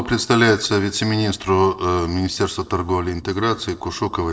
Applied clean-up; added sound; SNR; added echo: neural separator model SepFormer DNS4.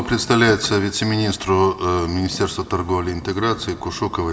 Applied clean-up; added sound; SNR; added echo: none; Thunder; 19 dB; reverberation time 0.7 s.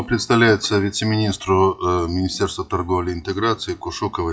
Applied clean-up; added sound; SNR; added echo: classical method WPE with log-MMSE.